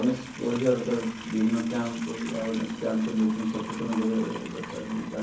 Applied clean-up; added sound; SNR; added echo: none; Livestock, farm animals, working animals; 13 dB; reverberation time 0.6 s.